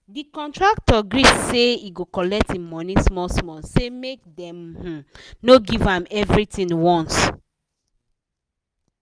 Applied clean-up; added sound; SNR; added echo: none; none; none; none.